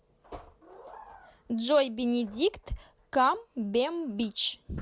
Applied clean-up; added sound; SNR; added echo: none; none; none; none.